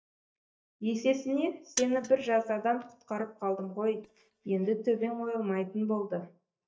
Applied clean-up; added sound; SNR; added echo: neural mask model DeepFilterNet 3.